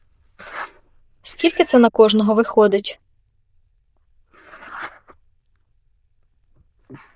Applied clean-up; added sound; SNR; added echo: neural diffusion model UNIVERSE++.